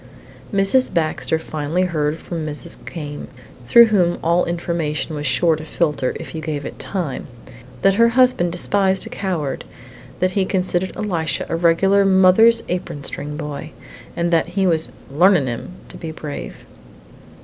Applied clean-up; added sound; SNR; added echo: none; none; none; none.